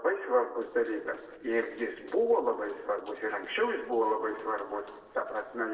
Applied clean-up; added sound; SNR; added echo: neural separator model SepFormer DNS4.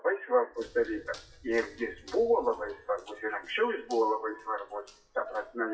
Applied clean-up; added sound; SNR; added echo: classical method WPE with log-MMSE.